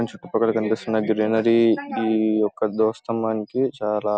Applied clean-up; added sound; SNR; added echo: none; none; none; none.